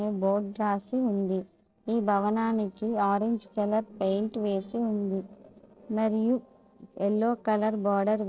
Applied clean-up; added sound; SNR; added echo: neural separator model SepFormer DNS4.